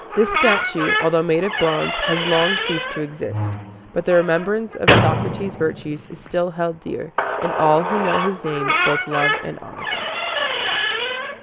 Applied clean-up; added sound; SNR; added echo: none; Squeak / Slam; 0 dB; none.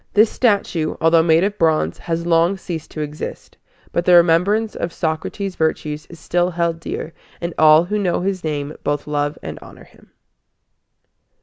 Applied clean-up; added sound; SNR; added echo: none; none; none; none.